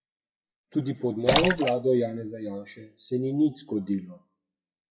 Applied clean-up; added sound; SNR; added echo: classical method WPE with log-MMSE.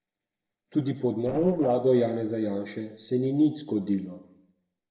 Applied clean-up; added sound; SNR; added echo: neural separator model SepFormer DNS4.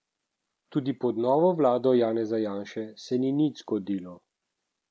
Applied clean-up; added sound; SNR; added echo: none; none; none; none.